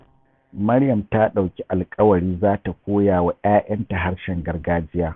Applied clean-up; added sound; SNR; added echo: none; none; none; none.